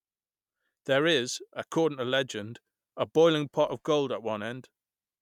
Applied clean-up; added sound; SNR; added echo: none; none; none; none.